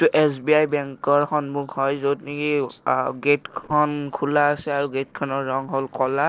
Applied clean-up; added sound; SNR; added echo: neural separator model SepFormer DNS4.